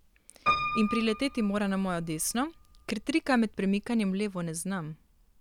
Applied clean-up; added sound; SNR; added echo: none; Piano; 8 dB; none.